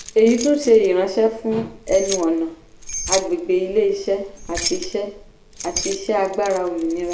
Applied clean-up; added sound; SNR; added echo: none; Keys jangling; 11 dB; reverberation time 0.5 s.